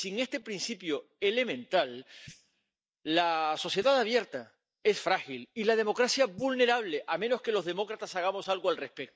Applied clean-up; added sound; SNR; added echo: neural mask model DeepFilterNet 3.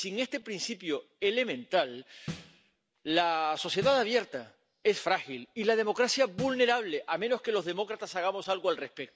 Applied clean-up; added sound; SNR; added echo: none; Snare drum; 15 dB; none.